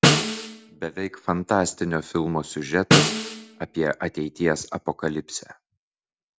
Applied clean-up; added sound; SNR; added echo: none; Snare drum; -3 dB; none.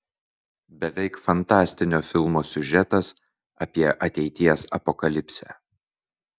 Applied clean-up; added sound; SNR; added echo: none; none; none; none.